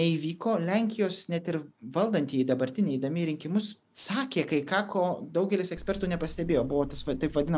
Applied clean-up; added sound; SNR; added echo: none; Buzz; 14 dB; none.